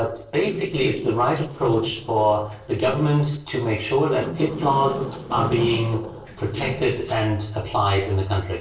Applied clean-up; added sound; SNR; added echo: neural separator model SepFormer DNS4.